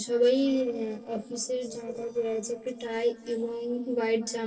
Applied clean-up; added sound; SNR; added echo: neural separator model SepFormer DNS4.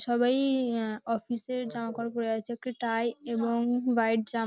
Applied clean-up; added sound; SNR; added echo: none; none; none; none.